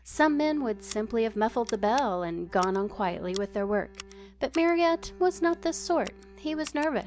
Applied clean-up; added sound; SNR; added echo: none; Bowed string instrument + Scissors; 19 dB; none.